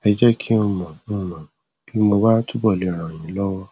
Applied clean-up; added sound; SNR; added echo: none; none; none; none.